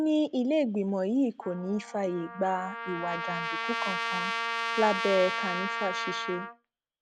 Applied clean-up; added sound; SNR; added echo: none; Trumpet; 4 dB; none.